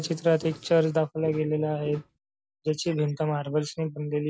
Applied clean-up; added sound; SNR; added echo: none; Walk, footsteps; 16 dB; none.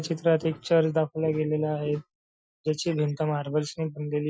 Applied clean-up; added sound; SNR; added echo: classical method Wiener filter.